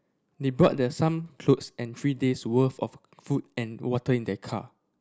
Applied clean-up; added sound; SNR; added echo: none; none; none; none.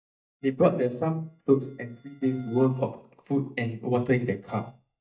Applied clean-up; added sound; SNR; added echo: neural mask model DeepFilterNet 3.